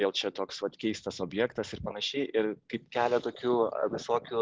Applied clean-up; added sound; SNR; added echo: none; none; none; none.